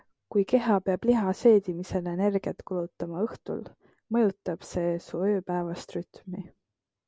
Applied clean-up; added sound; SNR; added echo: none; none; none; none.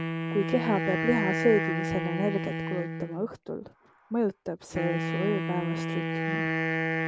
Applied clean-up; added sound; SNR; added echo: none; Wind instrument, woodwind instrument; 0 dB; none.